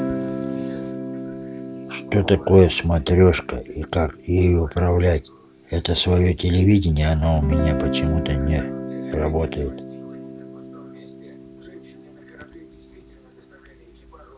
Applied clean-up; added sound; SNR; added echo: none; Guitar; 10 dB; none.